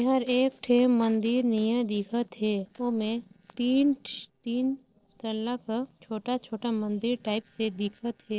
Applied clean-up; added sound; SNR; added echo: neural separator model SepFormer DNS4.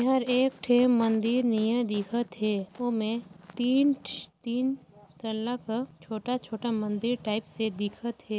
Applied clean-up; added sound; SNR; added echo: none; none; none; none.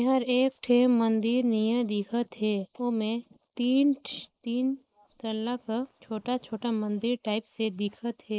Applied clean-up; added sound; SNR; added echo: neural mask model Resemble Enhance denoiser.